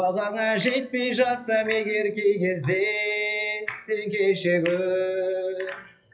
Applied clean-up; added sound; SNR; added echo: classical method WPE with log-MMSE.